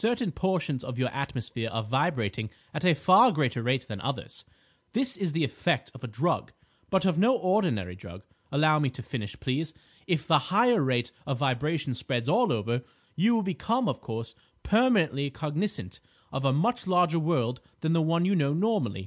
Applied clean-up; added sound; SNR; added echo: none; none; none; none.